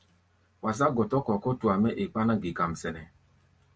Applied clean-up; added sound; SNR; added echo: none; none; none; none.